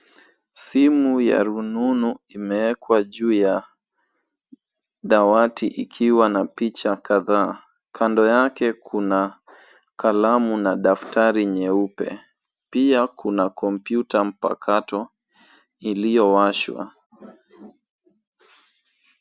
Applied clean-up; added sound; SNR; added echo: none; none; none; none.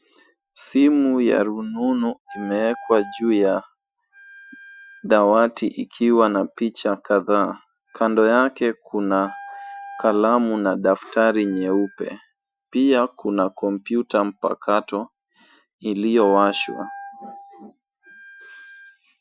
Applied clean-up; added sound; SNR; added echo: classical method Wiener filter.